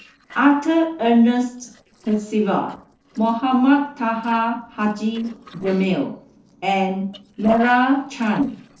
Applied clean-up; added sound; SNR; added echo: neural separator model SepFormer DNS4.